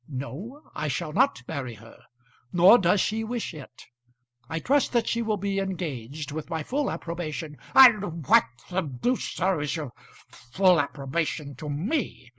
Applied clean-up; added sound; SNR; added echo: none; none; none; none.